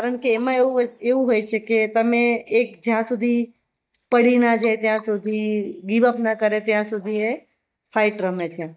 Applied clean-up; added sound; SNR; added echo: neural mask model DeepFilterNet 3.